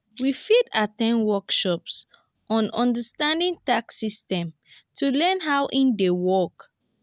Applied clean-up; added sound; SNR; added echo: none; none; none; none.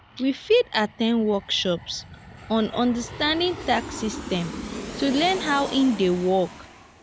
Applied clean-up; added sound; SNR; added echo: none; Aircraft; 13 dB; none.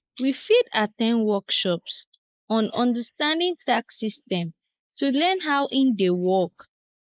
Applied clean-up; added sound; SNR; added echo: neural mask model Resemble Enhance denoiser.